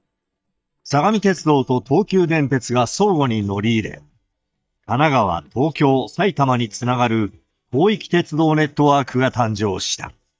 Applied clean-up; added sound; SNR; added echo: neural mask model DeepFilterNet 3.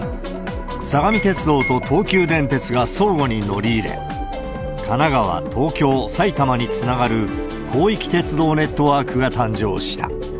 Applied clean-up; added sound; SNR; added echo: none; none; none; none.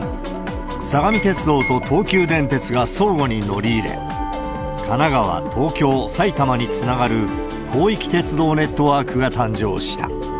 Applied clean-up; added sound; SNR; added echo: none; Wind instrument, woodwind instrument; 15 dB; none.